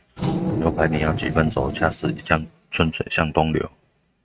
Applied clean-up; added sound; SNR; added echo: neural mask model RNNoise.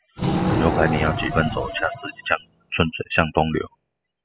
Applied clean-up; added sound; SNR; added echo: classical method spectral subtraction.